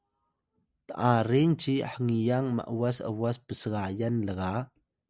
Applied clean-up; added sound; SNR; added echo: none; none; none; none.